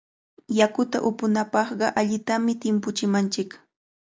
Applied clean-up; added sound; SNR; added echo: none; none; none; none.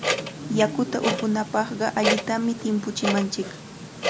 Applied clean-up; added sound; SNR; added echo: none; Clock; 4 dB; none.